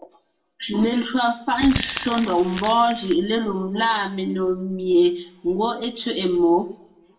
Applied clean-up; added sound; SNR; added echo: none; Crumpling, crinkling; 10 dB; reverberation time 0.5 s.